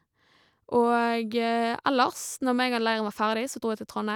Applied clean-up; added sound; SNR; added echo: none; none; none; none.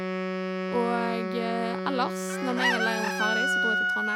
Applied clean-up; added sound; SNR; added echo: none; Chicken, rooster + Wind instrument, woodwind instrument; -3 dB; none.